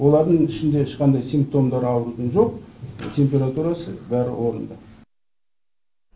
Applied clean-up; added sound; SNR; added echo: none; none; none; none.